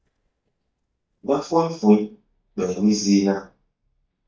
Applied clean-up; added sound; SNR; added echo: neural mask model DeepFilterNet 3.